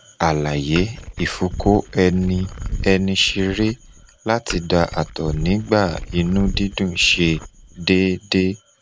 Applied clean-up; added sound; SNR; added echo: none; Glass; 10 dB; none.